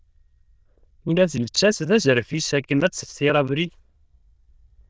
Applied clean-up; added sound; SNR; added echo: neural diffusion model UNIVERSE++.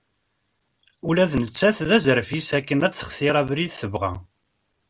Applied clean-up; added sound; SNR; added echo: none; none; none; none.